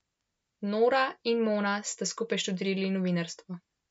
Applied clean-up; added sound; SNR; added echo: none; none; none; none.